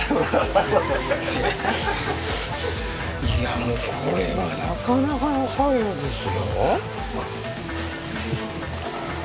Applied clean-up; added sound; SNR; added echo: none; none; none; none.